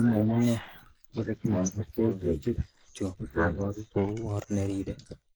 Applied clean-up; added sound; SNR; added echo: neural mask model Resemble Enhance denoiser.